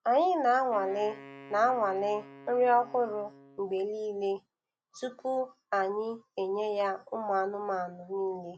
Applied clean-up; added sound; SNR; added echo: none; Wind instrument, woodwind instrument; 19 dB; none.